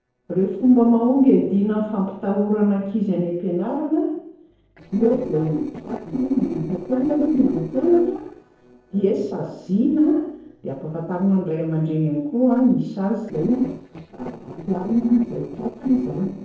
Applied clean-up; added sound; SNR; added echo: neural separator model SepFormer DNS4.